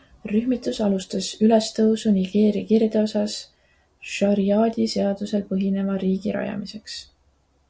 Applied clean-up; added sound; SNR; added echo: none; none; none; none.